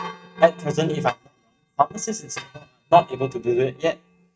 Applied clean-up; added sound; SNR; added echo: neural mask model RNNoise.